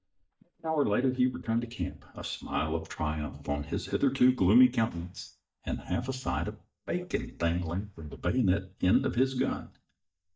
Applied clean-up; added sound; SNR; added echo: neural mask model DeepFilterNet 3.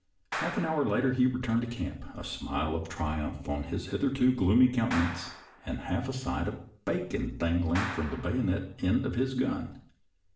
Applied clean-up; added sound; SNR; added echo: none; Clapping; 12 dB; reverberation time 0.5 s.